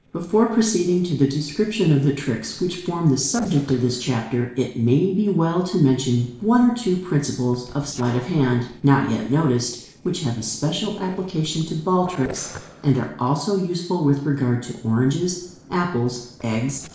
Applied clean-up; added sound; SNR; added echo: neural separator model SepFormer DNS4.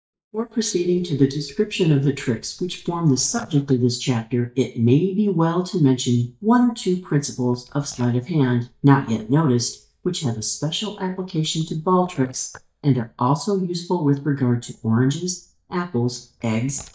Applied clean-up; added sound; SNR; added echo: neural mask model DeepFilterNet 3.